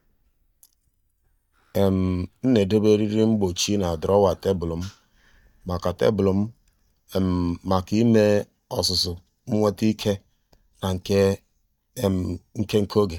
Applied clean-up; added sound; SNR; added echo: neural mask model DeepFilterNet 3.